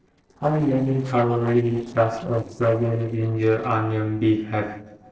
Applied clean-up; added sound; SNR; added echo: neural separator model SepFormer DNS4.